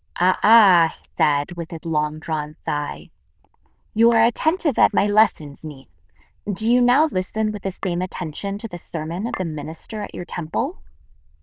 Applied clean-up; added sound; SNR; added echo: neural diffusion model UNIVERSE++.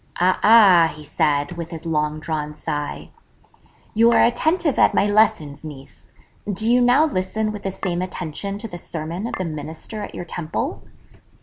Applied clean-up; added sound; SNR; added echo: none; Chink, clink; 13 dB; none.